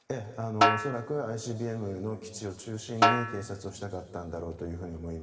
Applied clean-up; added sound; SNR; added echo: none; Snare drum; -4 dB; reverberation time 2.0 s.